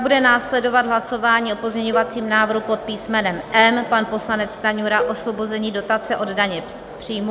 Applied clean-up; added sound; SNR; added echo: none; Cowbell; 12 dB; none.